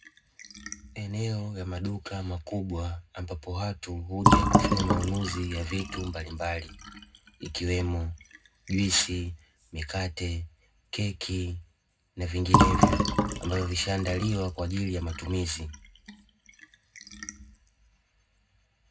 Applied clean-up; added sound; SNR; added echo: none; Fill (with liquid); -1 dB; reverberation time 0.3 s.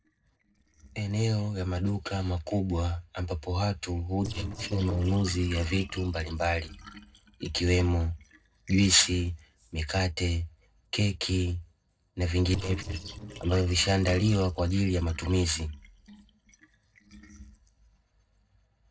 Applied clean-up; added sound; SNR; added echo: neural separator model SepFormer DNS4.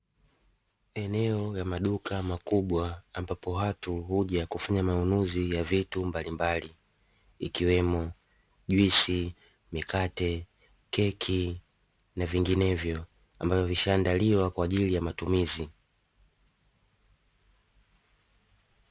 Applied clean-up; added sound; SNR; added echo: none; none; none; none.